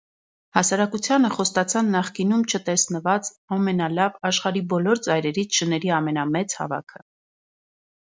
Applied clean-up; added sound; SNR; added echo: none; none; none; none.